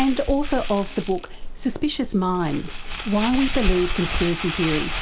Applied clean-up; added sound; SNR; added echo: none; Crumpling, crinkling; 3 dB; reverberation time 1.1 s.